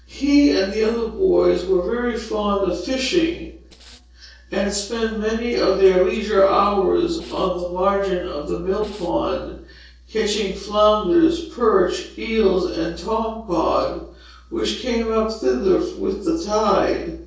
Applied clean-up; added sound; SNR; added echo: neural separator model SepFormer DNS4.